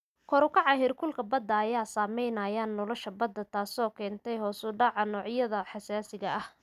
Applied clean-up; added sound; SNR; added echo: none; none; none; none.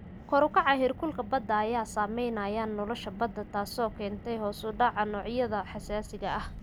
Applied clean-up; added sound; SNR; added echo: none; Car; 14 dB; none.